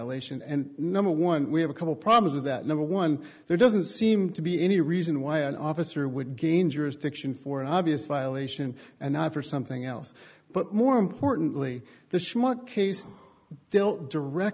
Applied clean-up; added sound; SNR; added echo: none; none; none; none.